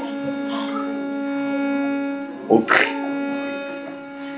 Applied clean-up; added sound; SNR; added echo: none; Bowed string instrument; 1 dB; reverberation time 0.4 s.